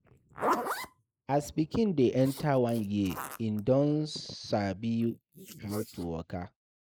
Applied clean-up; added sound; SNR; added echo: neural mask model Resemble Enhance denoiser.